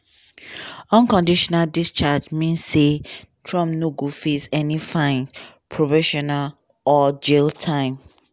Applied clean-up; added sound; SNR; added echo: none; none; none; none.